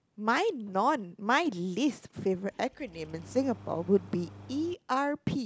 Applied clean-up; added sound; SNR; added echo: none; Engine starting; 19 dB; none.